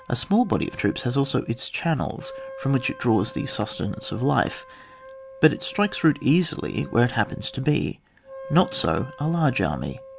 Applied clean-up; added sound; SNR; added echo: none; Wind instrument, woodwind instrument; 18 dB; none.